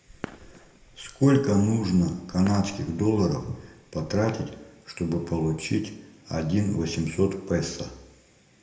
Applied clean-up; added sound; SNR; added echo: none; Fireworks; 20 dB; reverberation time 0.7 s.